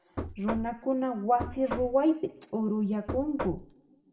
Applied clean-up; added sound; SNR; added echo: none; Knock; 9 dB; reverberation time 0.8 s.